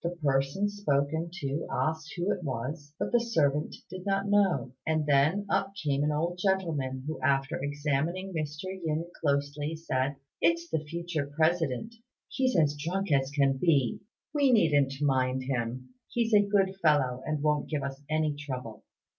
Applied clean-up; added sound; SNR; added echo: none; none; none; none.